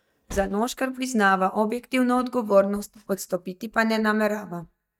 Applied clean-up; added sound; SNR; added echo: neural mask model DeepFilterNet 3.